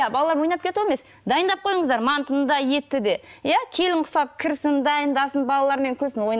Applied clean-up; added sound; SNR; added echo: none; none; none; none.